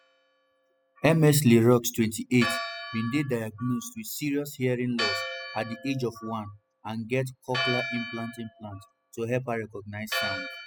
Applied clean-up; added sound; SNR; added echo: classical method spectral subtraction.